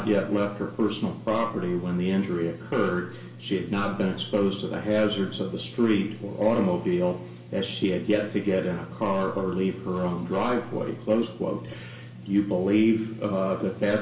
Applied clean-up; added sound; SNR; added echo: none; none; none; reverberation time 0.5 s.